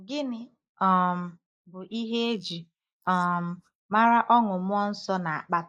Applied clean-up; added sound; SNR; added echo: neural mask model Resemble Enhance denoiser.